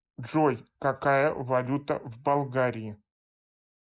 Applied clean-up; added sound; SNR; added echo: neural mask model Resemble Enhance denoiser.